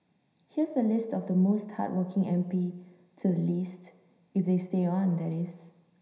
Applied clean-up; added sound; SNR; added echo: none; none; none; reverberation time 0.9 s.